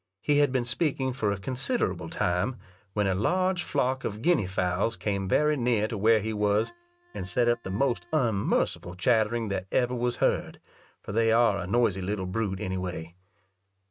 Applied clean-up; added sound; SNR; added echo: neural mask model RNNoise.